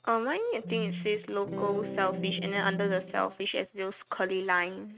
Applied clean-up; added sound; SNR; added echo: neural mask model RNNoise.